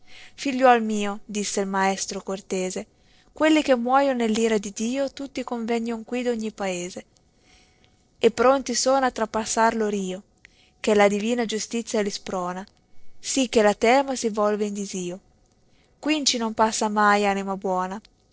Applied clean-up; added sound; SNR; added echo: neural separator model SepFormer DNS4.